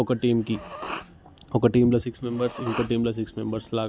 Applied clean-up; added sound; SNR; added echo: none; Respiratory sounds; 15 dB; none.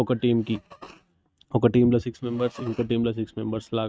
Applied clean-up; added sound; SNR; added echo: neural mask model RNNoise.